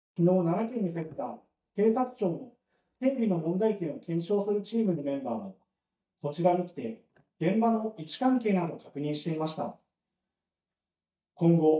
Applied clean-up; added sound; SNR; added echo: neural mask model DeepFilterNet 3.